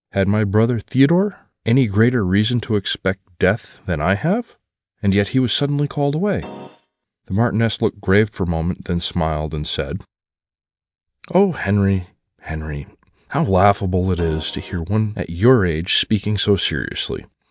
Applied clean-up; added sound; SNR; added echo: neural mask model DeepFilterNet 3.